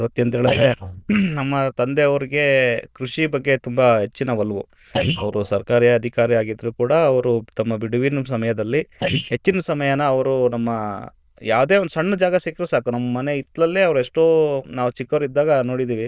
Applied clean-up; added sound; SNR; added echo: neural diffusion model UNIVERSE++.